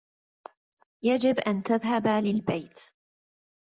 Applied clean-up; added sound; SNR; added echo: none; none; none; none.